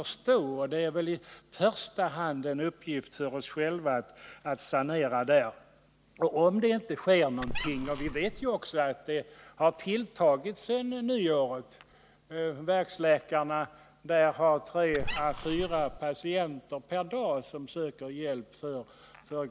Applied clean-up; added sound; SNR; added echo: none; Squeak; 6 dB; none.